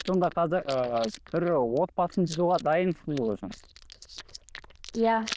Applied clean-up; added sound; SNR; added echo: neural diffusion model UNIVERSE++.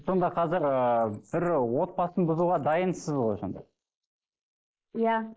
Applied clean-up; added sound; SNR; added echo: neural mask model Resemble Enhance denoiser.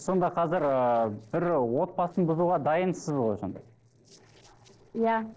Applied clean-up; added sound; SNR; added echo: neural separator model SepFormer DNS4.